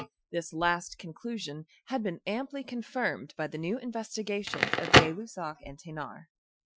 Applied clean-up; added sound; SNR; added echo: classical method Wiener filter.